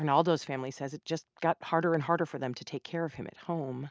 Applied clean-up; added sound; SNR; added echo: none; none; none; none.